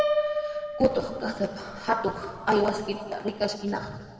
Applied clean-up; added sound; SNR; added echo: none; Piano; 5 dB; reverberation time 1.8 s.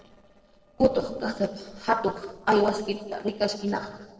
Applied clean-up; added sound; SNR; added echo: neural separator model SepFormer DNS4.